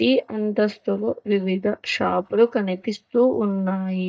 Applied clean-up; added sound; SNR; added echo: neural mask model DeepFilterNet 3.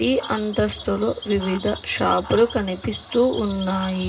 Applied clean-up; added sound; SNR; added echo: none; Cricket / Frog; 14 dB; reverberation time 0.2 s.